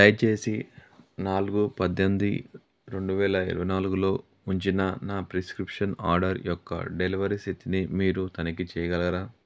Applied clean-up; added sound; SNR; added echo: none; none; none; none.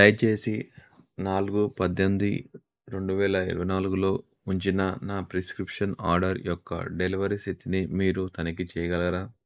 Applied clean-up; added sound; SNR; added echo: neural mask model Resemble Enhance denoiser.